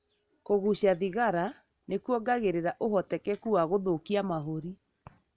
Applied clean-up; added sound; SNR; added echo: none; none; none; none.